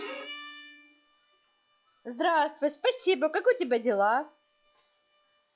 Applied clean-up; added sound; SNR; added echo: classical method log-MMSE.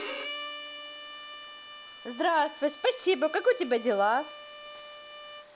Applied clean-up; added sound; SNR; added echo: none; Bowed string instrument; 12 dB; none.